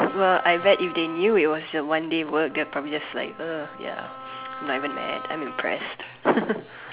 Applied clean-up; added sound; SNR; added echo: none; Wind instrument, woodwind instrument; 14 dB; none.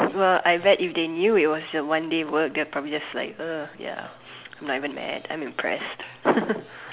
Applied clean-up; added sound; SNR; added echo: none; none; none; none.